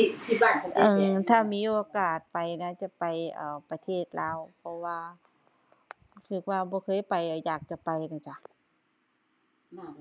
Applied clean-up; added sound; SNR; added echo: none; none; none; none.